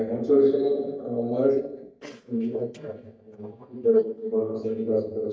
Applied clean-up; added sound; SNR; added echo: neural mask model DeepFilterNet 3.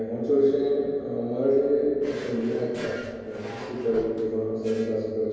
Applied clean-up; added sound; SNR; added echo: none; Drawer open or close; 16 dB; reverberation time 2.2 s.